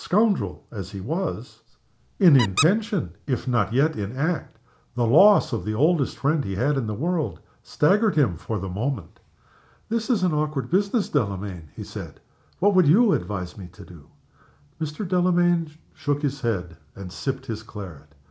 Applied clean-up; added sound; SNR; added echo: none; Squeak; 10 dB; none.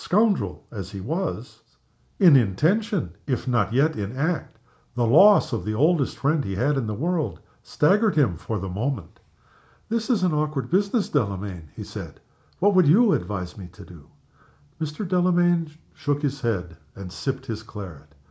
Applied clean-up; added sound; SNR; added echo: none; none; none; none.